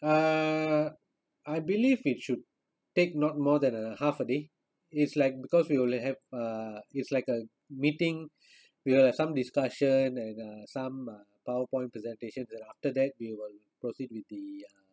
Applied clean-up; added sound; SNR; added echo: none; none; none; none.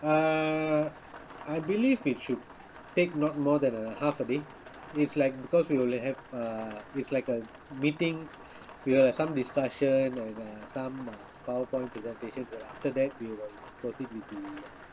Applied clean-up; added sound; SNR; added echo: none; Rain; 18 dB; none.